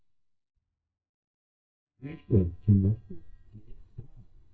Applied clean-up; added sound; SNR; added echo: neural mask model DeepFilterNet 3.